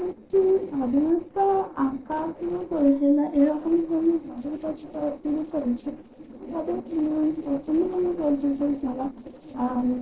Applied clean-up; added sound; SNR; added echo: neural separator model SepFormer DNS4.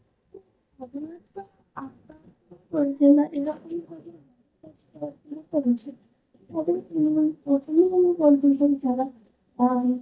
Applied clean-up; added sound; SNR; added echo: neural mask model DeepFilterNet 3.